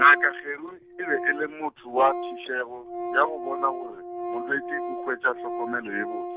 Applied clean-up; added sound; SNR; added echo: none; Organ; 8 dB; none.